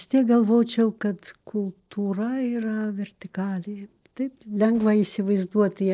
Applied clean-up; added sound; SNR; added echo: neural separator model SepFormer DNS4.